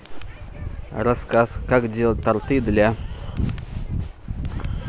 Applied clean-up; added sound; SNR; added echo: none; none; none; none.